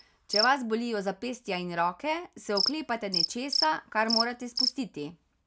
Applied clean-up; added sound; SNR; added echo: none; Cricket; 3 dB; none.